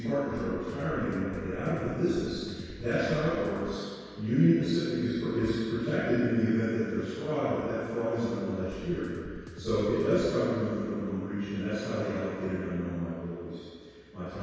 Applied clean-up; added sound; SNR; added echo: none; Drum kit; 14 dB; reverberation time 2.0 s.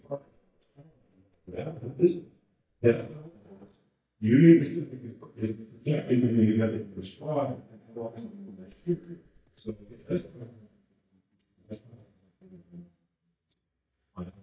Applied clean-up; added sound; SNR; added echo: neural mask model DeepFilterNet 3.